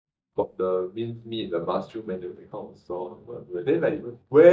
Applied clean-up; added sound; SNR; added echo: neural mask model DeepFilterNet 3.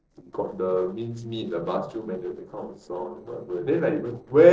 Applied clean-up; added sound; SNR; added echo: neural separator model SepFormer DNS4.